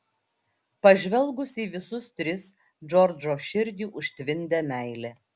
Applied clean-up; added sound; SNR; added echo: none; none; none; none.